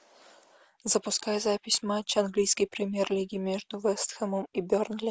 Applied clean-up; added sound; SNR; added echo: none; none; none; none.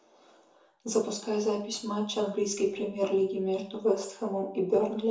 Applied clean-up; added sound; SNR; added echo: none; none; none; reverberation time 0.6 s.